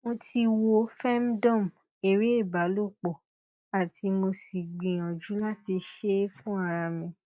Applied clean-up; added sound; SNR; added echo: neural mask model DeepFilterNet 3.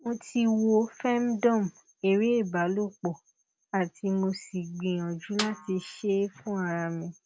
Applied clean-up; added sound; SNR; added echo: none; Snare drum; 12 dB; none.